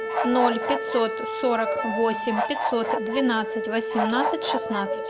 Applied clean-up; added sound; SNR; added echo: none; Bird / Fowl + Wind instrument, woodwind instrument; 2 dB; none.